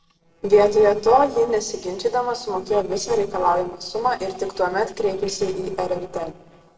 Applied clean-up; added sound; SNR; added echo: neural separator model SepFormer DNS4.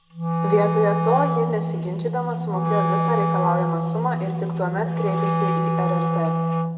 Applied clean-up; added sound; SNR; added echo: none; Wind instrument, woodwind instrument; -3 dB; reverberation time 1.4 s.